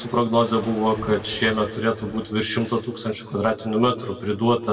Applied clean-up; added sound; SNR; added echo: none; Crushing; 20 dB; reverberation time 1.7 s.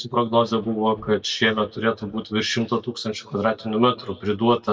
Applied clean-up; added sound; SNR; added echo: neural mask model DeepFilterNet 3.